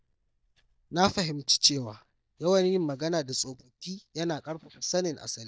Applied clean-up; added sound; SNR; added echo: neural mask model DeepFilterNet 3.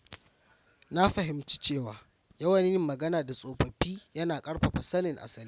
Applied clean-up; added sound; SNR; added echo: none; none; none; none.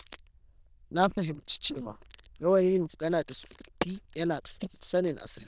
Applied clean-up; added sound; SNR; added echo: neural diffusion model UNIVERSE++.